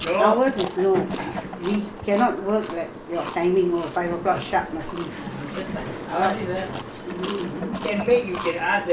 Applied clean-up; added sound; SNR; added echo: none; Toilet flush / Gurgling + Chewing, mastication; 11 dB; none.